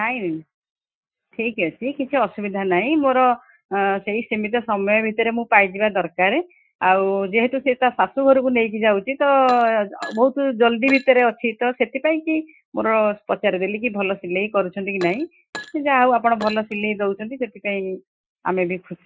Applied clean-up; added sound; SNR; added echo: classical method Wiener filter.